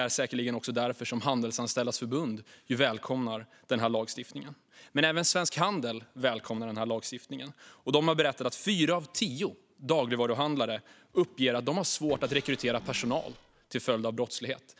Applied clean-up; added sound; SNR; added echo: none; Cupboard open or close / Door; 19 dB; none.